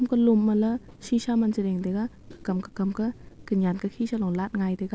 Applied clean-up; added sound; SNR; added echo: none; none; none; none.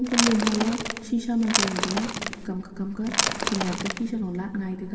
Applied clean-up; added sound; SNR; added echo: none; Crackle / Crushing / Wood; 0 dB; reverberation time 2.9 s.